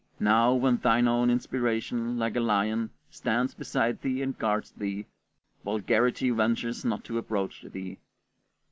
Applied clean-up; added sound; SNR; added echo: none; none; none; none.